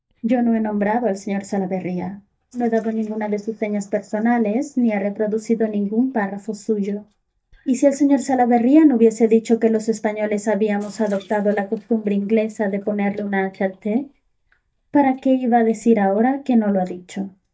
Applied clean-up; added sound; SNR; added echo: neural mask model DeepFilterNet 3.